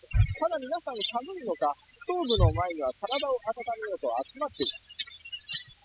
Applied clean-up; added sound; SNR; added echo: classical method spectral subtraction.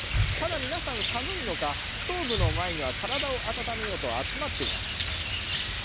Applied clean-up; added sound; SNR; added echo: none; Rain; -4 dB; none.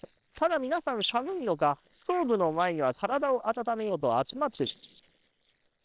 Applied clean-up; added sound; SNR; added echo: neural separator model SepFormer WHAM!.